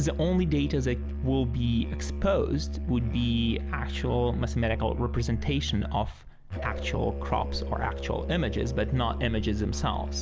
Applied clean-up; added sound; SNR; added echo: none; Musical instrument; 4 dB; none.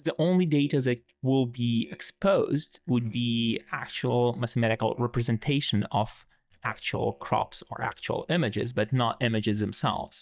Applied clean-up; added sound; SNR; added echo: neural mask model DeepFilterNet 3.